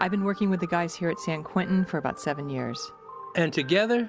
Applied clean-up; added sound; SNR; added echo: none; none; none; none.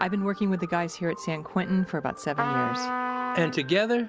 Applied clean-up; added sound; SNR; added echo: none; Trumpet; 4 dB; none.